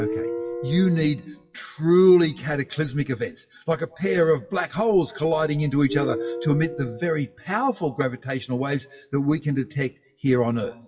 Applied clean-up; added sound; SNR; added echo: classical method WPE with log-MMSE.